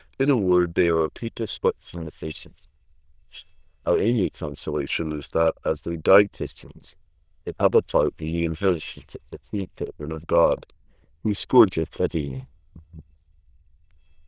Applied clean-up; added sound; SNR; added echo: neural diffusion model UNIVERSE++.